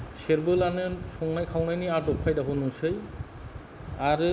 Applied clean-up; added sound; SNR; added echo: none; none; none; none.